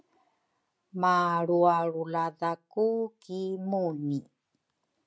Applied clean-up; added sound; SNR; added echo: none; none; none; none.